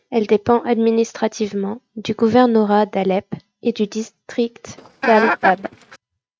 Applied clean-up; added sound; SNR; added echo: neural mask model RNNoise.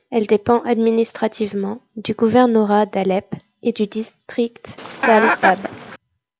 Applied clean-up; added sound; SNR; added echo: none; Chicken, rooster; 2 dB; none.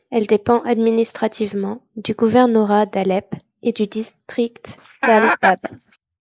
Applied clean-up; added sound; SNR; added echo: neural mask model Resemble Enhance denoiser.